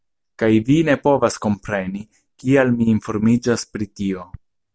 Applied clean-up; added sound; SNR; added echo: none; none; none; none.